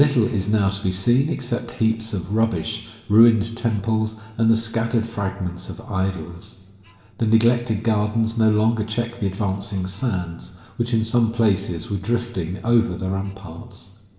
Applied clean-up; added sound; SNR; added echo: neural separator model SepFormer DNS4.